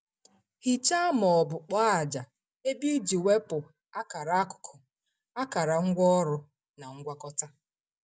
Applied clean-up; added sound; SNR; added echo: none; none; none; none.